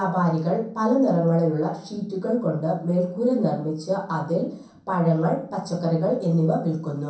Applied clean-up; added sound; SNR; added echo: none; none; none; reverberation time 0.6 s.